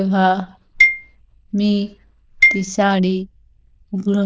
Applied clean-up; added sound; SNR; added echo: neural diffusion model UNIVERSE++.